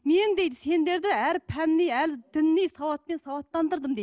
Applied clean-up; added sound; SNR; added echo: none; none; none; none.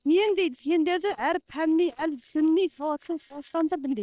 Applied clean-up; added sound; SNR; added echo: neural separator model SepFormer WHAM!.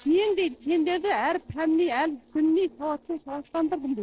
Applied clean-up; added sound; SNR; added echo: neural separator model SepFormer DNS4.